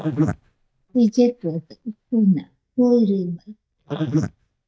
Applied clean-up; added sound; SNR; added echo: neural mask model DeepFilterNet 3.